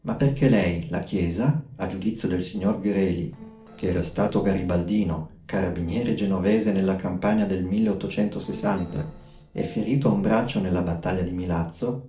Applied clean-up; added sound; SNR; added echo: neural separator model SepFormer DNS4.